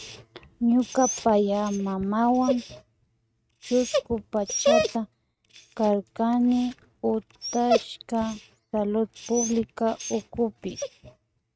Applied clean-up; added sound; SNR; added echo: neural mask model RNNoise.